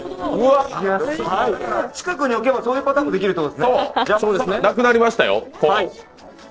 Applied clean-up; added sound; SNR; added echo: neural separator model SepFormer DNS4.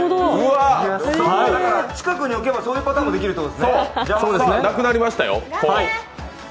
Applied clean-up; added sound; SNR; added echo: none; Plucked string instrument; 14 dB; none.